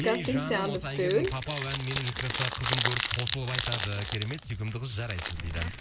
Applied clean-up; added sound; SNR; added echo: none; Crumpling, crinkling; -1 dB; none.